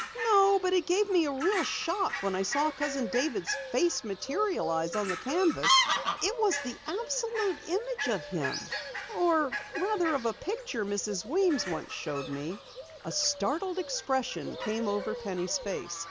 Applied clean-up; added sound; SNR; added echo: none; Fowl; 6 dB; none.